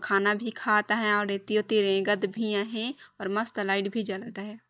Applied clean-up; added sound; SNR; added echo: neural mask model DeepFilterNet 3.